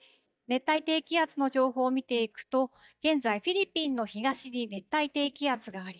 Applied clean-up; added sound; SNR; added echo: neural mask model DeepFilterNet 3.